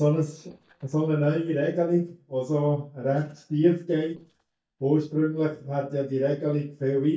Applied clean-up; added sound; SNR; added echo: neural mask model DeepFilterNet 3.